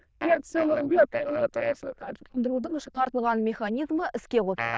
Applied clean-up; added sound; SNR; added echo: neural diffusion model UNIVERSE++.